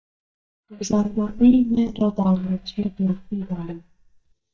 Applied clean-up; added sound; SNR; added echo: neural mask model DeepFilterNet 3.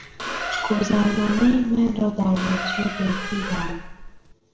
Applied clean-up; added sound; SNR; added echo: none; Squeak; 7 dB; reverberation time 0.6 s.